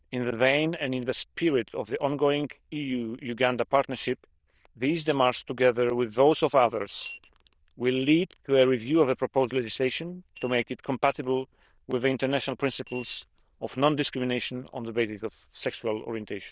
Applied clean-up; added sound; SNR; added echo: neural diffusion model UNIVERSE++.